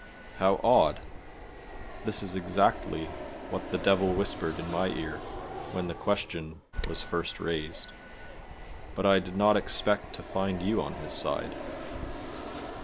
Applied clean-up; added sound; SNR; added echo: none; Fixed-wing aircraft, airplane; 9 dB; none.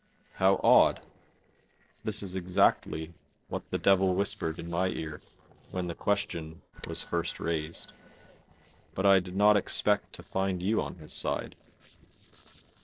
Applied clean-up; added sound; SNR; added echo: neural separator model SepFormer DNS4.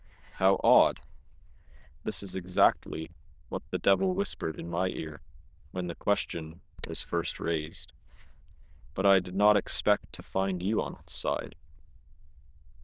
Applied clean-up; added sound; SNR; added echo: neural diffusion model UNIVERSE++.